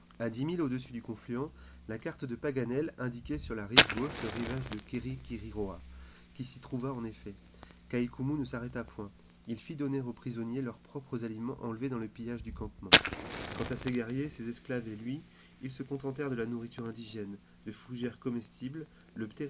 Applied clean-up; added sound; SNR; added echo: none; Fire; 1 dB; none.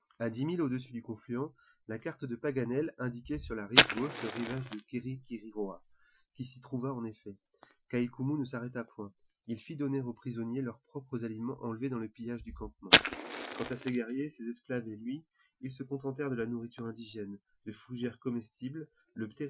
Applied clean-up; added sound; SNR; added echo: classical method Wiener filter.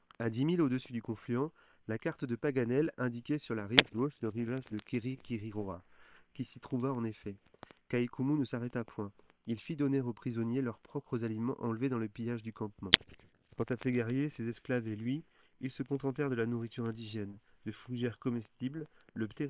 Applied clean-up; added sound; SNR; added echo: neural separator model SepFormer WHAM!.